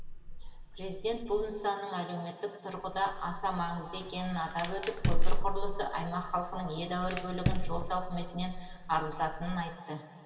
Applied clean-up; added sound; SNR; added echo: none; Fire; -3 dB; reverberation time 2.3 s.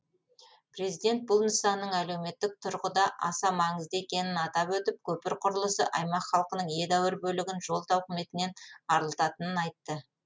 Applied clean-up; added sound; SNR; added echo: none; none; none; none.